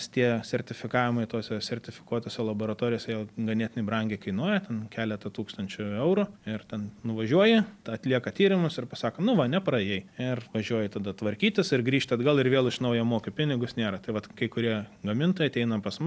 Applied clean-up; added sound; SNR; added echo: none; none; none; none.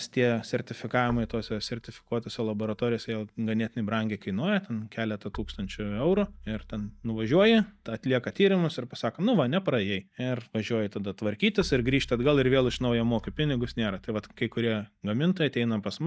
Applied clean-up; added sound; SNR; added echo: neural mask model DeepFilterNet 3.